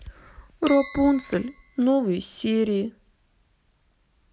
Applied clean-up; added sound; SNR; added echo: none; Chink, clink; 11 dB; none.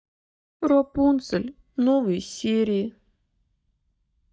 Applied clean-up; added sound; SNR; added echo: neural mask model DeepFilterNet 3.